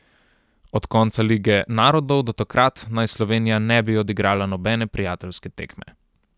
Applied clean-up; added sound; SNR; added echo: none; none; none; none.